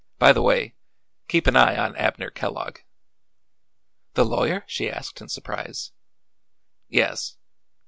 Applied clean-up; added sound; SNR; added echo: none; none; none; none.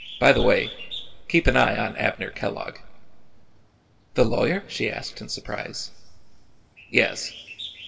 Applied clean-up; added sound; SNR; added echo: none; Bird; 19 dB; reverberation time 1.3 s.